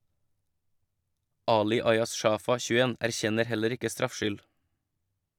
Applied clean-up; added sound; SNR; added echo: none; none; none; none.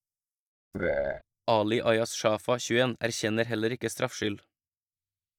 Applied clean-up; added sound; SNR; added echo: neural mask model DeepFilterNet 3.